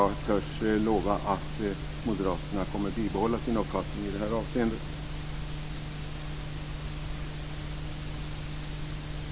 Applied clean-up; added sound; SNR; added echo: none; none; none; none.